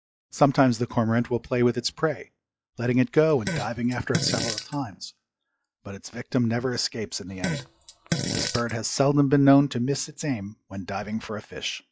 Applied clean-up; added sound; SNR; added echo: classical method log-MMSE.